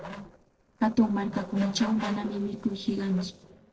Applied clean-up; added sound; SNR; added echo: neural separator model SepFormer DNS4.